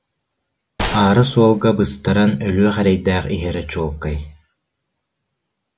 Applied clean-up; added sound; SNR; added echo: none; Gunshot, gunfire; 10 dB; none.